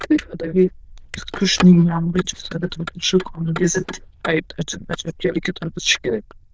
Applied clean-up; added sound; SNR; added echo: neural diffusion model UNIVERSE++.